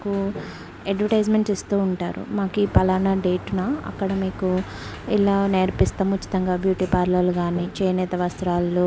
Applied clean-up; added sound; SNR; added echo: none; Sliding door; 17 dB; none.